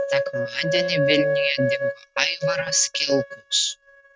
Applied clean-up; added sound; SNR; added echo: neural mask model RNNoise.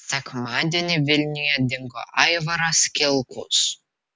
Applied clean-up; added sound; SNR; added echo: none; none; none; none.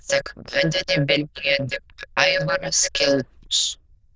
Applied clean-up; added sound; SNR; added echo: neural diffusion model UNIVERSE++.